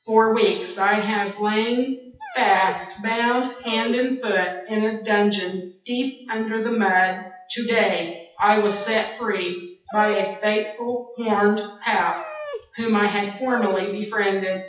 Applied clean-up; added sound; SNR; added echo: classical method WPE with log-MMSE.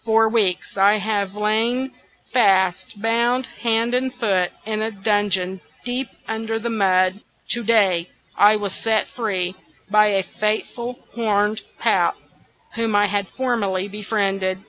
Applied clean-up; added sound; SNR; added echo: none; none; none; none.